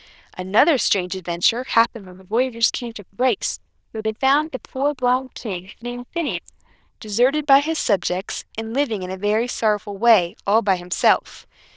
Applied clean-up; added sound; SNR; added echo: neural diffusion model UNIVERSE++.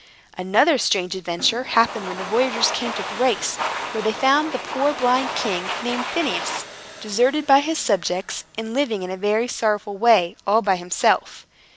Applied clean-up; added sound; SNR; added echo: none; Domestic sounds, home sounds; 10 dB; none.